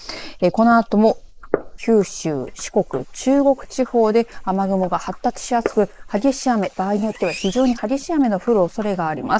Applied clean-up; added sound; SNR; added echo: neural mask model Resemble Enhance denoiser.